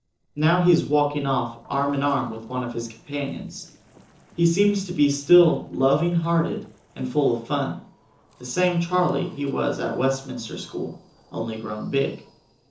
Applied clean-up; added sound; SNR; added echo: neural separator model SepFormer DNS4.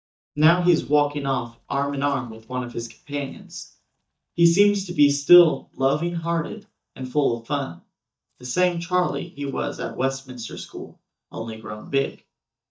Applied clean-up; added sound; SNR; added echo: neural mask model DeepFilterNet 3.